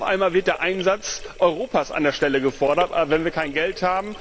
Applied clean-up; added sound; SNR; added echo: none; Sink (filling or washing); 17 dB; none.